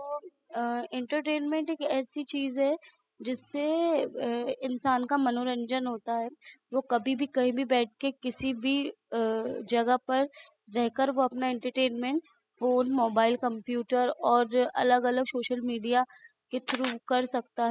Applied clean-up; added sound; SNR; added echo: classical method spectral subtraction.